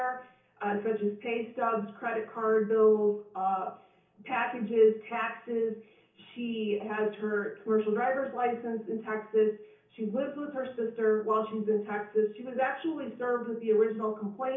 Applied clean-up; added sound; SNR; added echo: none; none; none; reverberation time 0.6 s.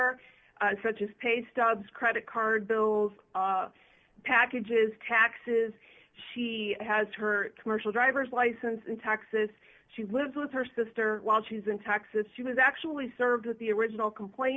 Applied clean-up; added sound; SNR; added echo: none; none; none; none.